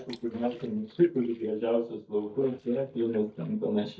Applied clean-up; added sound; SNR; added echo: neural mask model DeepFilterNet 3.